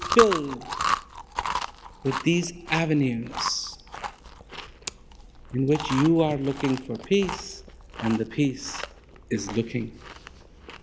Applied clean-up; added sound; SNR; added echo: none; Chewing, mastication; 6 dB; none.